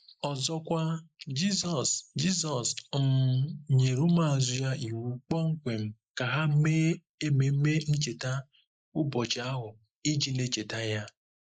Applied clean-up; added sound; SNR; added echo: neural mask model Resemble Enhance denoiser.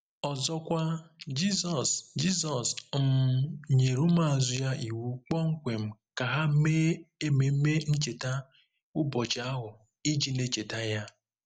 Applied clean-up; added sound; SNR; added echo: none; none; none; none.